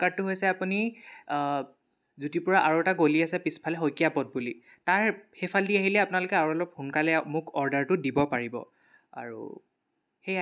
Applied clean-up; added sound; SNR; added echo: none; none; none; none.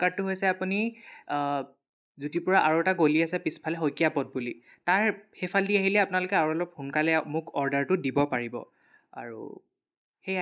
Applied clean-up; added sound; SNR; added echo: neural mask model Resemble Enhance denoiser.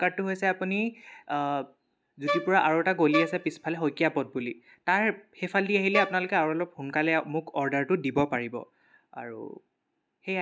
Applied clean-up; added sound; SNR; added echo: none; Wind instrument, woodwind instrument; 4 dB; none.